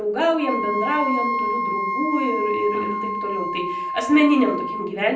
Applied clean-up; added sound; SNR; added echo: none; Wind instrument, woodwind instrument; 3 dB; reverberation time 0.6 s.